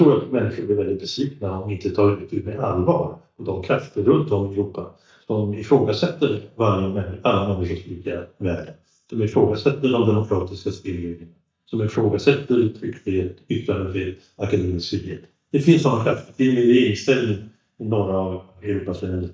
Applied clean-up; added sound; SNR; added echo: neural mask model DeepFilterNet 3.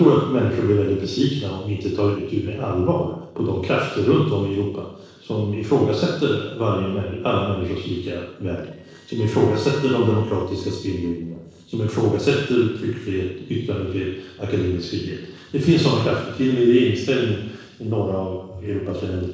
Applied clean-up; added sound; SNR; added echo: neural separator model SepFormer DNS4.